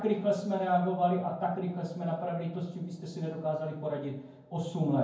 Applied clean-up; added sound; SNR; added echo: none; none; none; reverberation time 0.9 s.